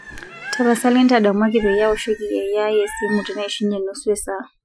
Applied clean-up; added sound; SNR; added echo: classical method Wiener filter.